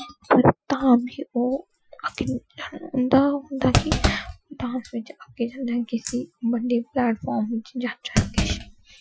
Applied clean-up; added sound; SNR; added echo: classical method Wiener filter.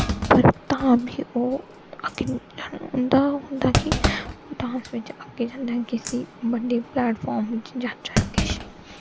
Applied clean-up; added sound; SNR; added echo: none; Thump, thud; 6 dB; none.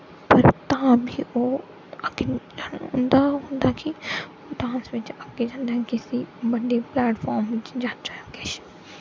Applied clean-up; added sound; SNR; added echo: none; none; none; none.